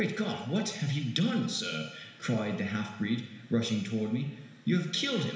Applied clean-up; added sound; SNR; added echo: none; none; none; reverberation time 1.1 s.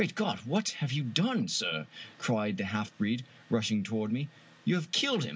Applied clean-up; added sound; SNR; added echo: none; none; none; none.